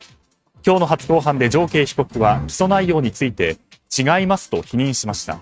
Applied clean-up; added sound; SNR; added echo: neural mask model RNNoise.